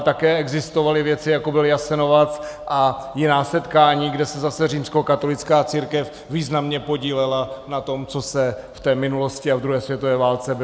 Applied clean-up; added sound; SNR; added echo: none; none; none; none.